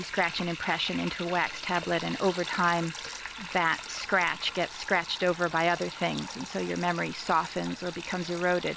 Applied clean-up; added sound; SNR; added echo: none; Sink (filling or washing); 11 dB; none.